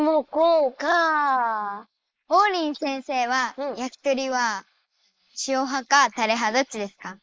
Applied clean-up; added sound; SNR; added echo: neural mask model Resemble Enhance denoiser.